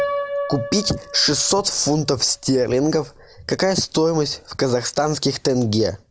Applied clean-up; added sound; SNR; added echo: none; Piano; 12 dB; none.